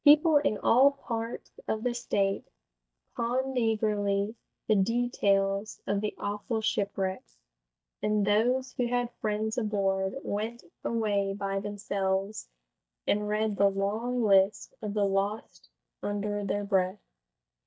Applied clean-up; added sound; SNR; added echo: neural mask model DeepFilterNet 3.